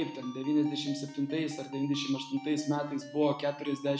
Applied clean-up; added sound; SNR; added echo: none; Ringtone; 17 dB; none.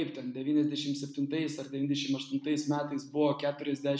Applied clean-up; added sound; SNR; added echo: none; none; none; none.